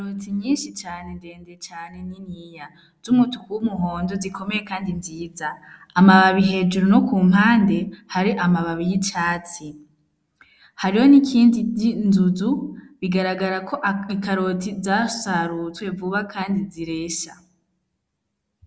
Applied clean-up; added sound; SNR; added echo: none; none; none; none.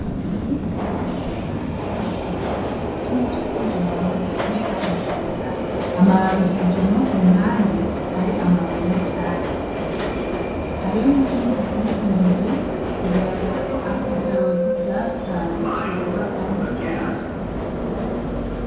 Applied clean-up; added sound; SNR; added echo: none; Subway, metro, underground; 1 dB; reverberation time 0.7 s.